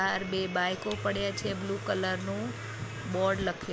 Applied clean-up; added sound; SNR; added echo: none; Domestic sounds, home sounds; 11 dB; none.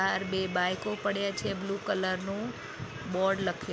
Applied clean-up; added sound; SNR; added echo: none; none; none; none.